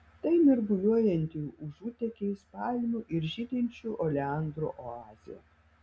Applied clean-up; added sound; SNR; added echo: none; none; none; none.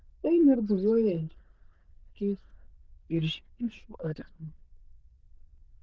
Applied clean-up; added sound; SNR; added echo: neural diffusion model UNIVERSE++.